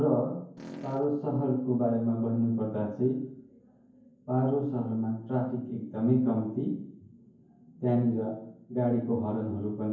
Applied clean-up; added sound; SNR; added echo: none; Fart; 13 dB; reverberation time 0.9 s.